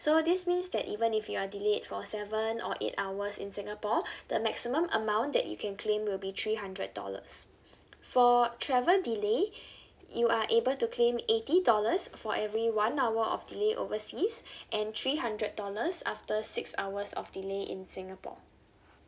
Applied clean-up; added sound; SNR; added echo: none; none; none; none.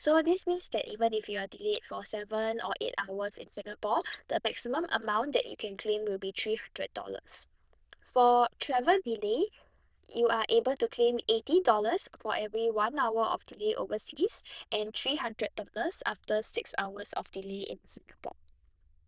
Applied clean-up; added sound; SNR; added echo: neural diffusion model UNIVERSE++.